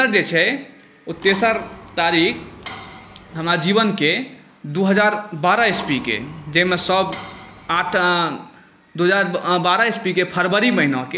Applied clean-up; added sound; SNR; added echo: none; Mechanisms; 17 dB; none.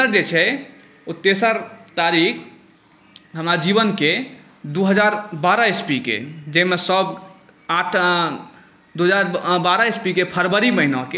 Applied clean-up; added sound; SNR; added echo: none; none; none; none.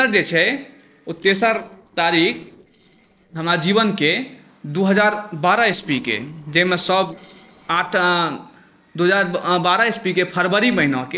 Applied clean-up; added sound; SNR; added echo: neural separator model SepFormer DNS4.